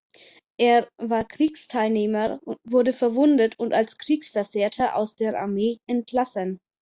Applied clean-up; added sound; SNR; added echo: none; none; none; none.